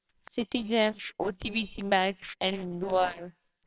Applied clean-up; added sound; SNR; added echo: neural separator model SepFormer WHAMR!.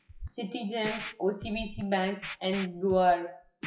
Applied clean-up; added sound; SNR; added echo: classical method WPE with log-MMSE.